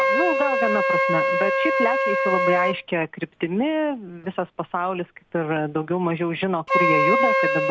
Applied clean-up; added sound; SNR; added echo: none; Wind instrument, woodwind instrument; -2 dB; none.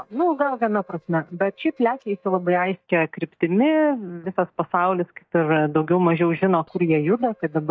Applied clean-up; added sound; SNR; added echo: neural mask model DeepFilterNet 3.